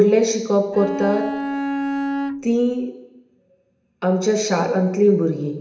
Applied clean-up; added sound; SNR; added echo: none; Bowed string instrument; 5 dB; reverberation time 0.8 s.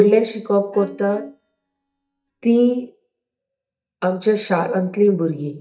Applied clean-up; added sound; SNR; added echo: neural mask model DeepFilterNet 3.